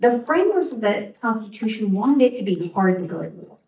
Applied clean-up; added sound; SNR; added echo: neural mask model DeepFilterNet 3.